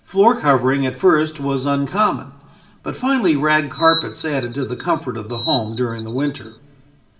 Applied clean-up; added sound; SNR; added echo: none; Bird vocalization, bird call, bird song; 5 dB; reverberation time 1.3 s.